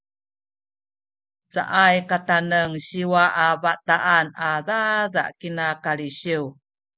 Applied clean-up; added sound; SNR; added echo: none; none; none; none.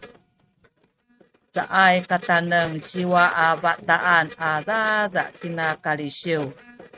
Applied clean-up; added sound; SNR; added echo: neural mask model RNNoise.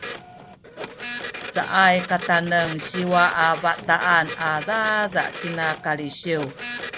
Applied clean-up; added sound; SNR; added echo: none; Printer; 12 dB; none.